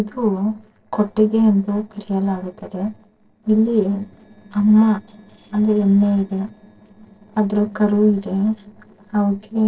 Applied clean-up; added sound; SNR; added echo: neural separator model SepFormer DNS4.